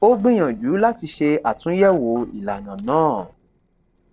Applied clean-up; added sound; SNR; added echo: neural separator model SepFormer DNS4.